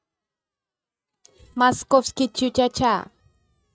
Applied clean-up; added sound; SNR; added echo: neural mask model RNNoise.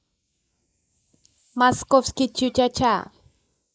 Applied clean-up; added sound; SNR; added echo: neural mask model Resemble Enhance denoiser.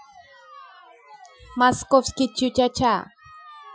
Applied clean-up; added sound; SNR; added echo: classical method Wiener filter.